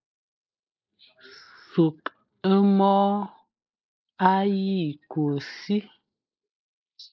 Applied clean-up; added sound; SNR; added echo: neural mask model Resemble Enhance denoiser.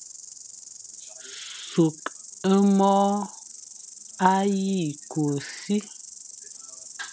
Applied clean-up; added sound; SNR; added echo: none; Insect; 16 dB; none.